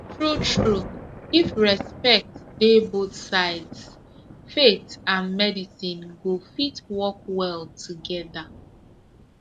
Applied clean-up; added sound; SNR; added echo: none; Thunder / Rain; 12 dB; none.